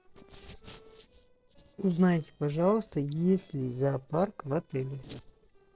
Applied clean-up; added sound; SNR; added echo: neural separator model SepFormer DNS4.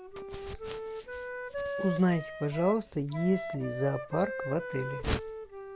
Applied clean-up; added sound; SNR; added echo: none; Wind instrument, woodwind instrument; 7 dB; none.